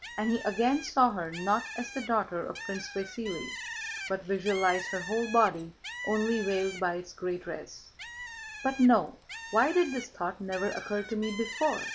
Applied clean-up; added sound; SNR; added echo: none; Bird; 12 dB; none.